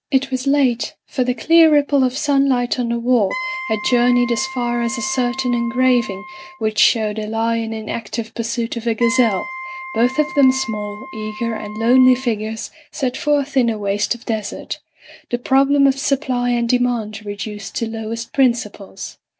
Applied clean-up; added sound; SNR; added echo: none; Wind instrument, woodwind instrument; 12 dB; none.